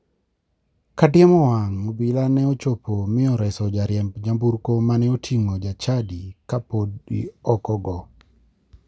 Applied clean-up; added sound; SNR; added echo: none; none; none; none.